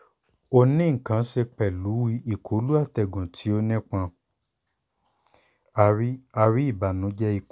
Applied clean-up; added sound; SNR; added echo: none; none; none; none.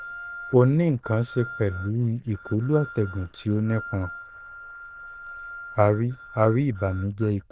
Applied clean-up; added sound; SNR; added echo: neural diffusion model UNIVERSE++.